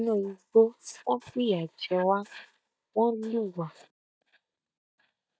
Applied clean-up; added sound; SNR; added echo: neural mask model DeepFilterNet 3.